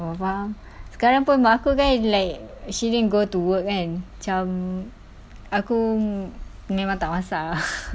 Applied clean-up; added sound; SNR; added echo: none; none; none; none.